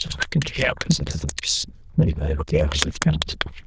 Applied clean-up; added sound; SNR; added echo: neural diffusion model UNIVERSE++.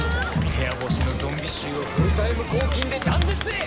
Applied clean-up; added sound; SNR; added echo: none; Crowd; -4 dB; none.